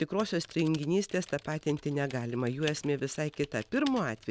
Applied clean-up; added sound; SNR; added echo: none; Typing; 19 dB; none.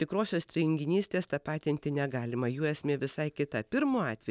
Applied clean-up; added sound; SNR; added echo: none; none; none; none.